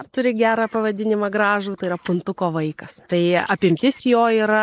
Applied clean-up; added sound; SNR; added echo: neural mask model Resemble Enhance denoiser.